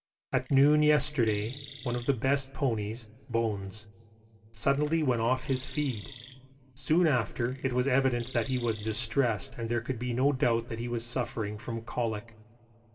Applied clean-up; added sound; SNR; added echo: none; Chirp, tweet; 20 dB; reverberation time 1.9 s.